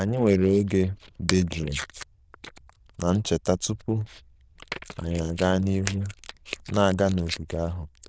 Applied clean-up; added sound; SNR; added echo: neural diffusion model UNIVERSE++.